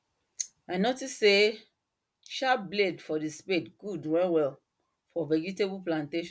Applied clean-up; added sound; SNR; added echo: none; none; none; none.